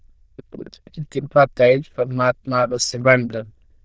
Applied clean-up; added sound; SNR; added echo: neural diffusion model UNIVERSE++.